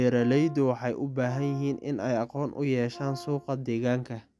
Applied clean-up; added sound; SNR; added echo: none; Brass instrument; 19 dB; none.